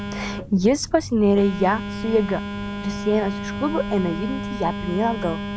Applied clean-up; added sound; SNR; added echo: none; Telephone; 7 dB; none.